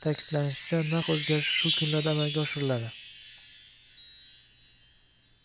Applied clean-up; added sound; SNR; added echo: none; Wind chime; 5 dB; none.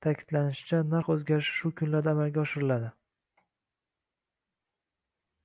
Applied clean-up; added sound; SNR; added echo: none; none; none; none.